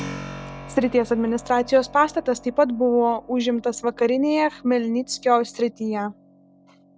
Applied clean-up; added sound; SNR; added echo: none; Keyboard (musical); 19 dB; none.